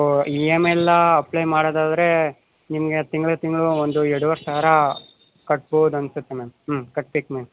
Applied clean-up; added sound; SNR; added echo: none; none; none; none.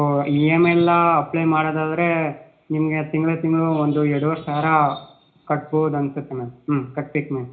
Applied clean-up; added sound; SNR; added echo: none; none; none; reverberation time 0.4 s.